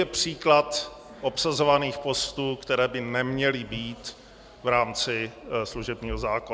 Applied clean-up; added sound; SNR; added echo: none; none; none; none.